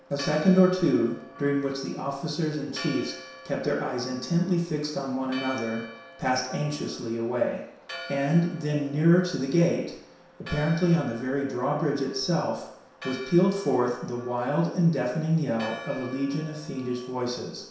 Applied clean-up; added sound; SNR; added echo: none; Church bell; 17 dB; reverberation time 0.7 s.